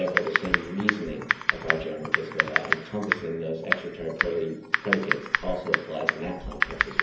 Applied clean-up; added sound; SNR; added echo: none; Typing; -3 dB; reverberation time 0.7 s.